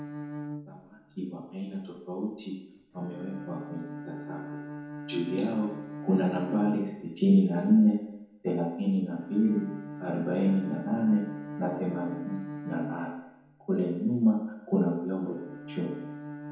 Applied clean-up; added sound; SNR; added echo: none; Bowed string instrument; 12 dB; reverberation time 0.9 s.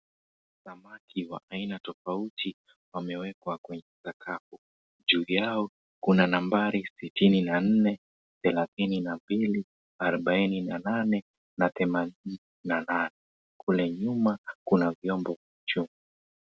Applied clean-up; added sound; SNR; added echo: none; none; none; none.